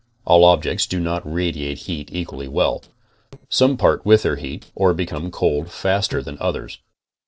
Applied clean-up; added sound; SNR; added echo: neural separator model SepFormer DNS4.